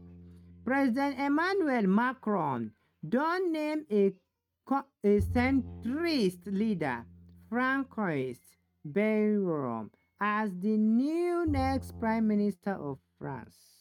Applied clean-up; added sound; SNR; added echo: neural mask model RNNoise.